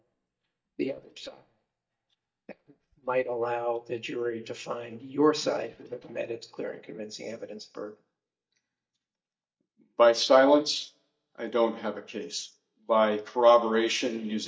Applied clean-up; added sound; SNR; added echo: neural mask model DeepFilterNet 3.